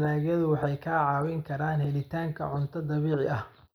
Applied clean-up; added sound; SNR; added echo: neural mask model Resemble Enhance denoiser.